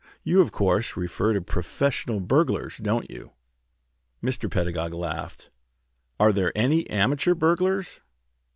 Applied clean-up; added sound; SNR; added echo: none; none; none; none.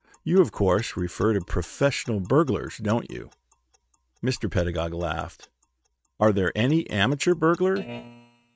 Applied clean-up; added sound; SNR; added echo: neural mask model RNNoise.